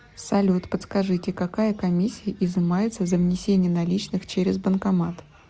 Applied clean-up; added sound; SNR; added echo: none; none; none; none.